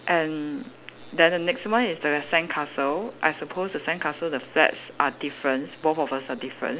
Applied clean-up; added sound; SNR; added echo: none; none; none; none.